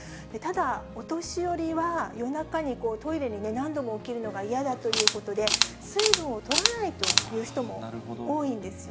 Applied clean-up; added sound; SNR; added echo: none; Camera; -1 dB; none.